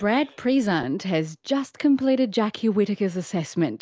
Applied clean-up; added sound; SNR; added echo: none; none; none; none.